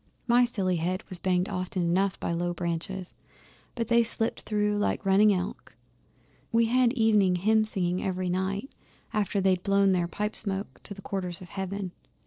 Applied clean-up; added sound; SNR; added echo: neural separator model SepFormer DNS4.